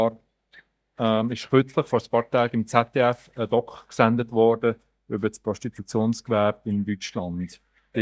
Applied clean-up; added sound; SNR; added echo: neural mask model DeepFilterNet 3.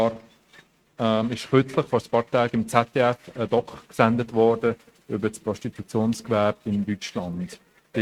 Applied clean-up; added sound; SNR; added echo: neural mask model RNNoise.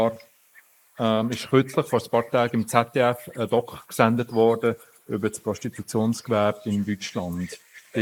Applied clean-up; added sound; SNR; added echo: neural mask model Resemble Enhance denoiser.